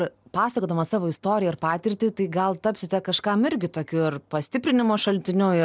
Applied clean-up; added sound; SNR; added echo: none; none; none; none.